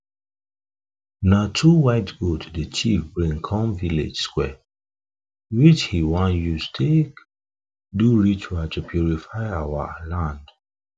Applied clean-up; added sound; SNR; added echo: none; none; none; none.